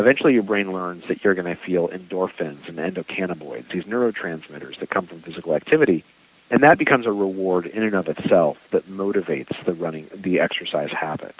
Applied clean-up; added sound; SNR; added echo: none; none; none; none.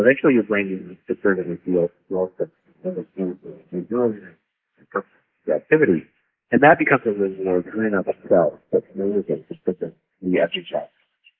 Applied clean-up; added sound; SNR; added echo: neural mask model Resemble Enhance denoiser.